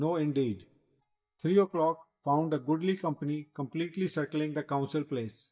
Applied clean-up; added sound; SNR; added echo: neural mask model DeepFilterNet 3.